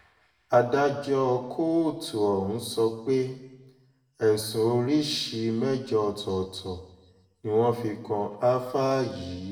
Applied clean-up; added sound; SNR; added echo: none; none; none; reverberation time 0.8 s.